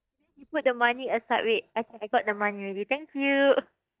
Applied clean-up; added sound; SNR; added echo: neural mask model DeepFilterNet 3.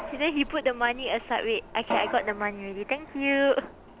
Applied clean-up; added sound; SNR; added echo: none; Mechanisms; 11 dB; none.